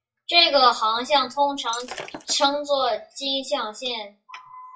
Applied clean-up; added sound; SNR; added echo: classical method WPE with log-MMSE.